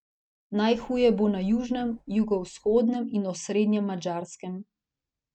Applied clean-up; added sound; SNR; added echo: neural mask model RNNoise.